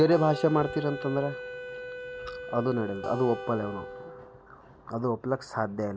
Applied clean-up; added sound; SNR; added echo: none; Wind instrument, woodwind instrument + Acoustic guitar; 10 dB; none.